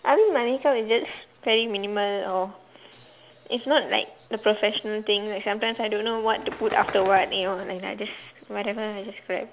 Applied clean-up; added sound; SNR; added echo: none; Bird; 15 dB; none.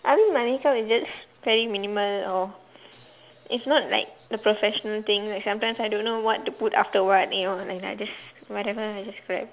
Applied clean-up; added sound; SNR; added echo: none; none; none; none.